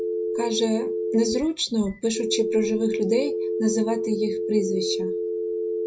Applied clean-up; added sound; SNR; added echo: none; Telephone; 1 dB; reverberation time 0.4 s.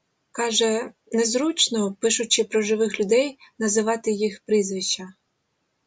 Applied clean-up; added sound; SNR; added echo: none; none; none; none.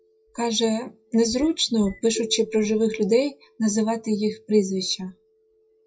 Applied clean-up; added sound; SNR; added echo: classical method WPE with log-MMSE.